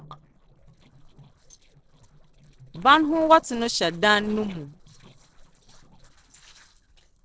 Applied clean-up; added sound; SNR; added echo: neural separator model SepFormer DNS4.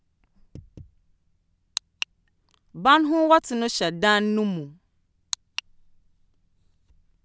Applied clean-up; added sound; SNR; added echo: none; none; none; none.